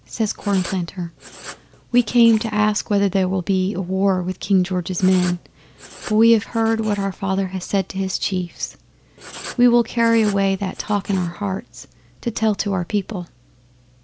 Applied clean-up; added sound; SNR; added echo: none; Writing; 18 dB; none.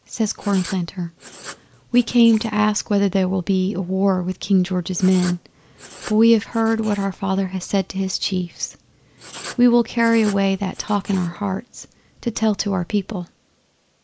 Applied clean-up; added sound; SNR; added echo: neural mask model Resemble Enhance denoiser.